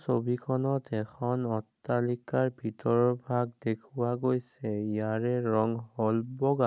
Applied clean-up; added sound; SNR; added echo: none; none; none; none.